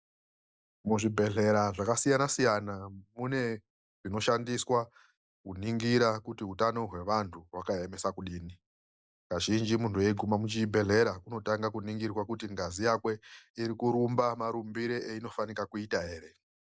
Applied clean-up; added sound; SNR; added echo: none; none; none; none.